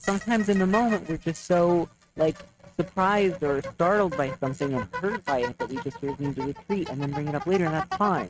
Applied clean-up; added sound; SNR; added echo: neural mask model RNNoise.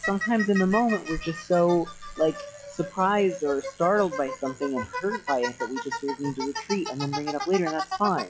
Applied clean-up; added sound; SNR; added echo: classical method log-MMSE.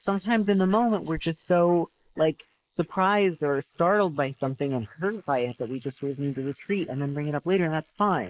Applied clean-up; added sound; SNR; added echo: neural mask model Resemble Enhance denoiser.